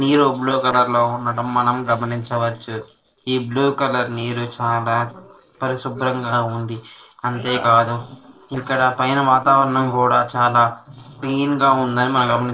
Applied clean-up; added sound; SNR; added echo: neural separator model SepFormer DNS4.